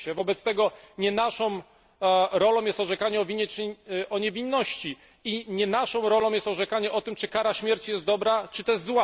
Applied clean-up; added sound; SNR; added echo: none; none; none; none.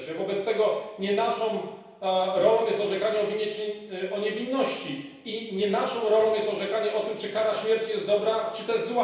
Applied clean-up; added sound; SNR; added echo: none; none; none; reverberation time 0.9 s.